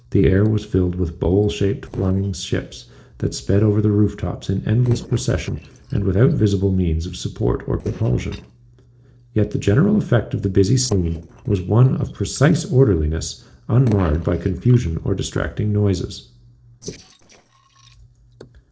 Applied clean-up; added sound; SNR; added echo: neural separator model SepFormer DNS4.